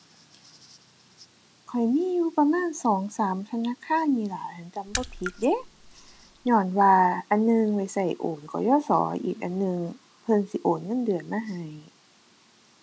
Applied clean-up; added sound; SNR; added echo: none; Raindrop / Splash, splatter; 12 dB; none.